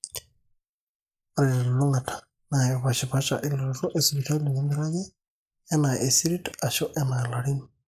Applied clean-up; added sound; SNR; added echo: neural mask model Resemble Enhance denoiser.